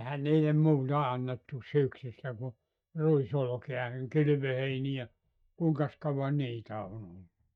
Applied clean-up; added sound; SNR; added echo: neural mask model DeepFilterNet 3.